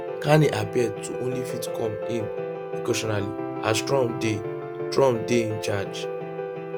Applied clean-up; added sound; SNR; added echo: none; Piano; 5 dB; none.